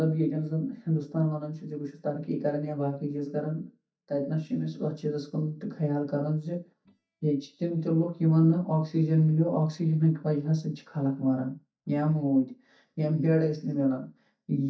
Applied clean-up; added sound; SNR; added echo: neural mask model DeepFilterNet 3.